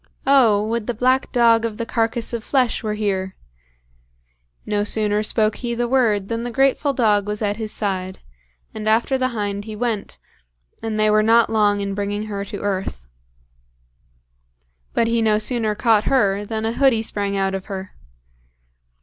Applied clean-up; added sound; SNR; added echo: none; none; none; none.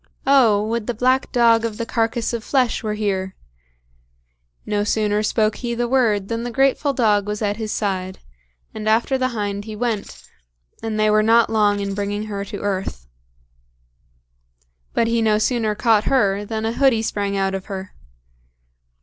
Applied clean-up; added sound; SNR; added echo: neural separator model SepFormer DNS4.